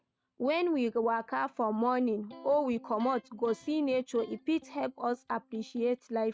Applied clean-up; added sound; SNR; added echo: neural mask model RNNoise.